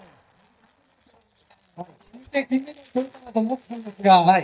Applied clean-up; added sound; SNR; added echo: neural mask model DeepFilterNet 3.